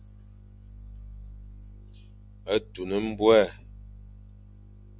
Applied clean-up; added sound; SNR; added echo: none; none; none; none.